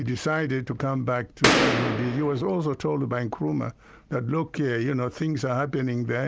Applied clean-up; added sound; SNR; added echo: none; Boom; -3 dB; none.